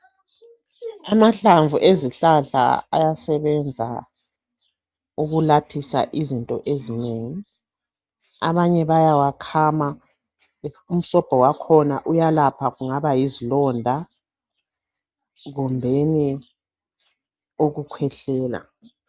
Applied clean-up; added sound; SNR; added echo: none; none; none; none.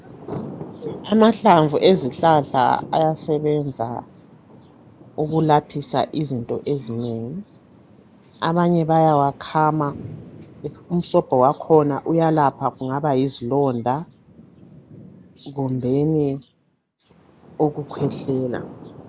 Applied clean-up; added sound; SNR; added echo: none; Thunder; 18 dB; none.